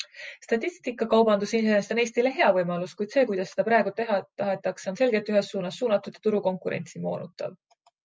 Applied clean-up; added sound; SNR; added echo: none; none; none; none.